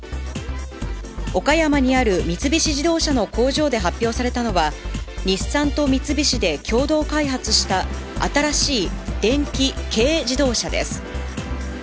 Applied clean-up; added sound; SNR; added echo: none; none; none; none.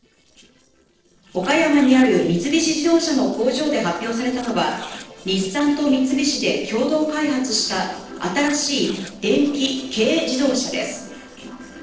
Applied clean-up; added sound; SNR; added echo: neural separator model SepFormer DNS4.